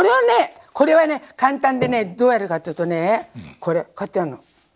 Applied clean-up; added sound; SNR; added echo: none; none; none; none.